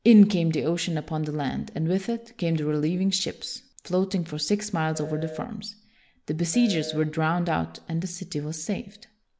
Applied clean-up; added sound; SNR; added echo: none; Telephone; 14 dB; none.